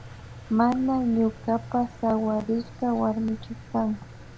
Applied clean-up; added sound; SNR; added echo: none; Engine; 16 dB; none.